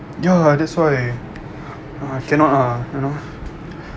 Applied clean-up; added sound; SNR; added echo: none; none; none; none.